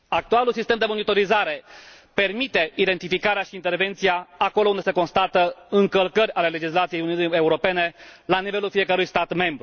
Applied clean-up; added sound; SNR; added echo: none; none; none; none.